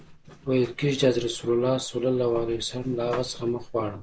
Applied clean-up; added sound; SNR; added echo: none; Zipper (clothing); 16 dB; none.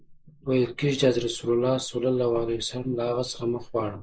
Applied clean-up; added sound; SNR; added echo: neural mask model Resemble Enhance denoiser.